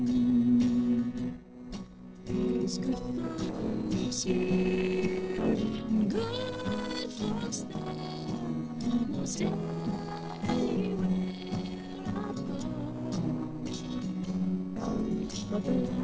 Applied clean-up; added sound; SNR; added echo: neural separator model SepFormer DNS4.